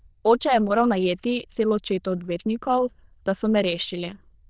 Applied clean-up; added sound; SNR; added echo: neural diffusion model UNIVERSE++.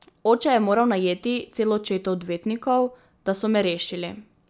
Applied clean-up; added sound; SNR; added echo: none; none; none; none.